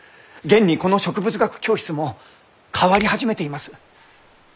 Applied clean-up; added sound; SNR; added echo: none; Finger snapping; 15 dB; none.